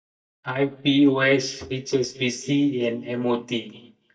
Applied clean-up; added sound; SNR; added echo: neural mask model DeepFilterNet 3.